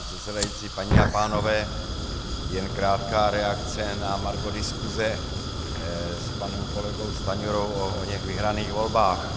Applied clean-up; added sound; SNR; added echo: none; Fire; 1 dB; none.